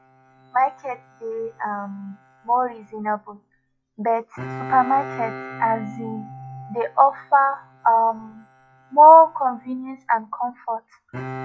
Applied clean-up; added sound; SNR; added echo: classical method log-MMSE.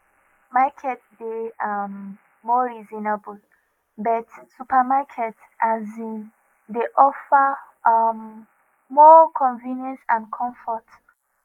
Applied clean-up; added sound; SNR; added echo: neural mask model Resemble Enhance denoiser.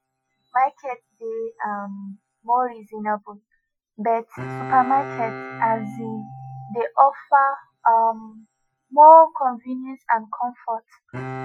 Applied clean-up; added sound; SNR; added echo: classical method Wiener filter.